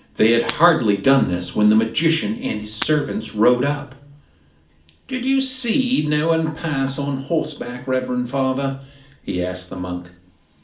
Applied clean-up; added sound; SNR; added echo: none; Shatter; 17 dB; reverberation time 0.4 s.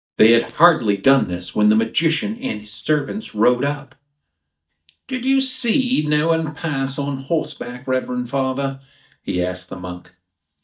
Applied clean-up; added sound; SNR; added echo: neural mask model DeepFilterNet 3.